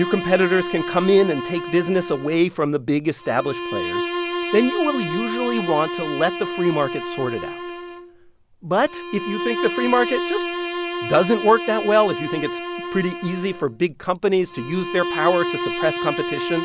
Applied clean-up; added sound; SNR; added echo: none; Bowed string instrument; 6 dB; none.